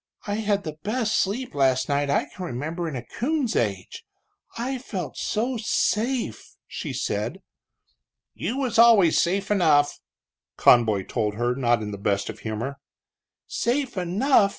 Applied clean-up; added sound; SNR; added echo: none; none; none; none.